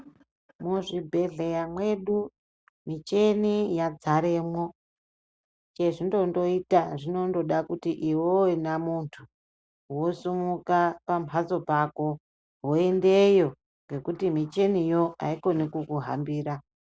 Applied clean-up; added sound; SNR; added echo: none; none; none; none.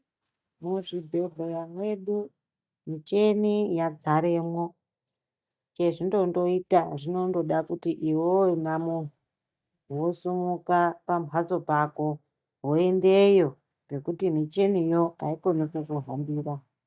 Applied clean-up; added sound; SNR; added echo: neural mask model DeepFilterNet 3.